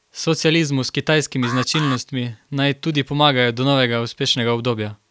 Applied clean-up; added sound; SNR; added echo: none; Alarm; 12 dB; none.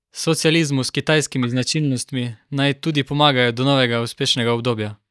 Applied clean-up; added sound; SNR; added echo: neural mask model DeepFilterNet 3.